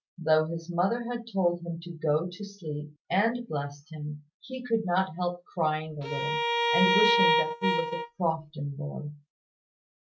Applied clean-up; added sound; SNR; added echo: neural mask model RNNoise.